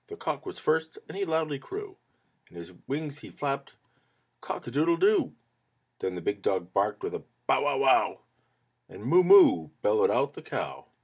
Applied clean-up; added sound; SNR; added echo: none; none; none; none.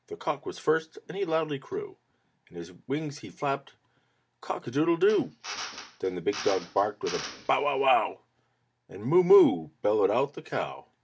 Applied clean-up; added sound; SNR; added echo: none; Drill; 13 dB; none.